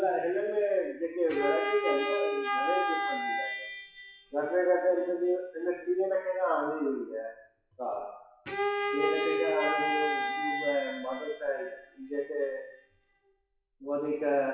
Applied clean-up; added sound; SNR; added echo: classical method WPE with log-MMSE.